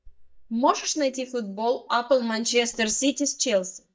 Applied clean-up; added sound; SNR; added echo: neural mask model DeepFilterNet 3.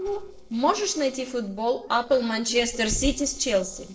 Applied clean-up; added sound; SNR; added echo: neural separator model SepFormer DNS4.